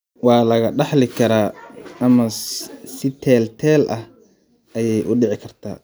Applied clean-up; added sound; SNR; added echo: none; none; none; none.